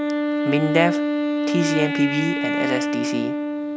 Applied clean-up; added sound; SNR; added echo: none; Wind instrument, woodwind instrument; -2 dB; none.